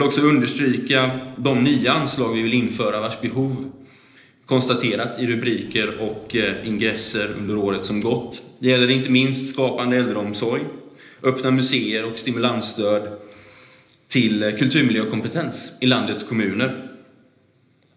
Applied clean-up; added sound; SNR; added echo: neural separator model SepFormer DNS4.